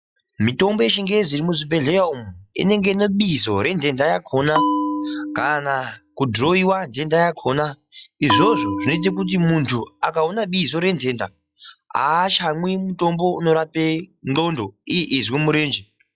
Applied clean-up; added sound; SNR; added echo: classical method log-MMSE.